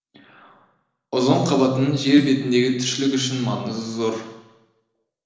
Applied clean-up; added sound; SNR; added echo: neural separator model SepFormer DNS4.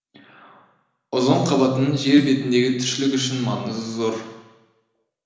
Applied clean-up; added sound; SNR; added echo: none; Snare drum; 18 dB; reverberation time 1.0 s.